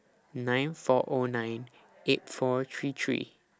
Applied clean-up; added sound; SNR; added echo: none; none; none; none.